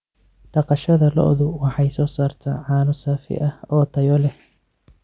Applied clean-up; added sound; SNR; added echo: none; none; none; none.